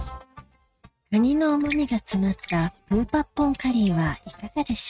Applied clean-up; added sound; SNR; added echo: neural mask model RNNoise.